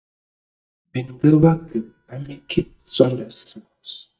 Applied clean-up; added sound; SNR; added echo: neural mask model DeepFilterNet 3.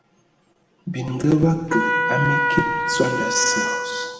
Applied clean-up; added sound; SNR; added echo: none; Trumpet; 1 dB; reverberation time 1.4 s.